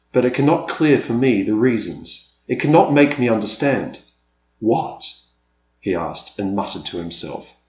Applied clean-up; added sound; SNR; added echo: none; none; none; none.